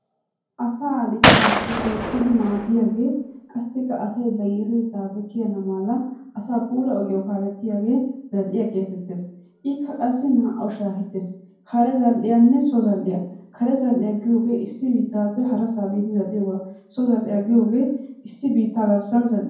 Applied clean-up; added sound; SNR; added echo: none; Gunshot, gunfire; -1 dB; reverberation time 0.9 s.